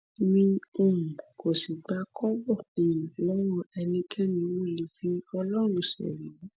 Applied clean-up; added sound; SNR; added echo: none; none; none; none.